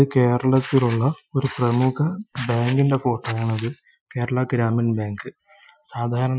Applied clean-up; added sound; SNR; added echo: classical method Wiener filter.